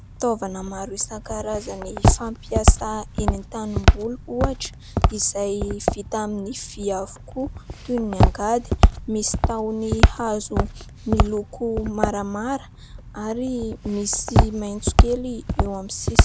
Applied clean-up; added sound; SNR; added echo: none; Walk, footsteps; -5 dB; none.